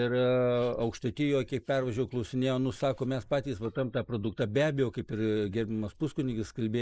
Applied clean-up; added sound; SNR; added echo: neural mask model Resemble Enhance denoiser.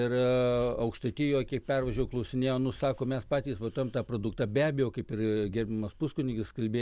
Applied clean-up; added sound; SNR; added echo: none; none; none; none.